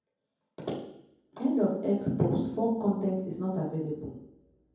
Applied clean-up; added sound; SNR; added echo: none; none; none; reverberation time 0.9 s.